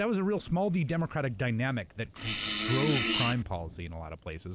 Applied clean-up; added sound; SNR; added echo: none; Fart; -1 dB; none.